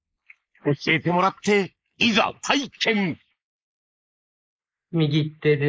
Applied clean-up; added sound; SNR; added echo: neural mask model Resemble Enhance denoiser.